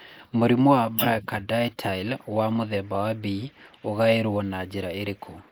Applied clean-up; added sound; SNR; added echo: neural mask model Resemble Enhance denoiser.